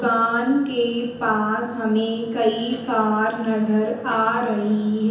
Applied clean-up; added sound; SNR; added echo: none; none; none; reverberation time 0.9 s.